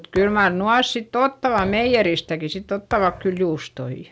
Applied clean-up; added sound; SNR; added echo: none; Thump, thud + Cupboard open or close; 18 dB; none.